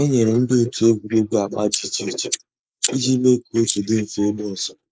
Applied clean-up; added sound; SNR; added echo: neural mask model Resemble Enhance denoiser.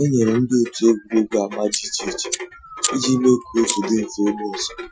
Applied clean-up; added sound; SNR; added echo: classical method Wiener filter.